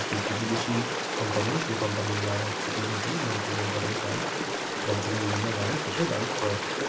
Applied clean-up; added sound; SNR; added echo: none; Stream; -1 dB; reverberation time 0.2 s.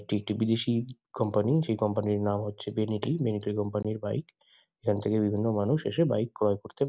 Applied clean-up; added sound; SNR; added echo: none; none; none; none.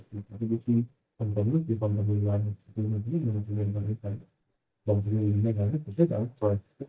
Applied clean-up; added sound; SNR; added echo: neural mask model DeepFilterNet 3.